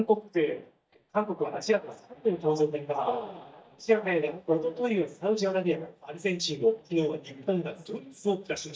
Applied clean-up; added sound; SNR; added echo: neural mask model DeepFilterNet 3.